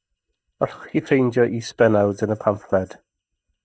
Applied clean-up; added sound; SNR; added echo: neural mask model DeepFilterNet 3.